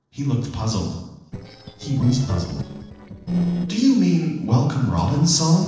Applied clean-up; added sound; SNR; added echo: neural separator model SepFormer DNS4.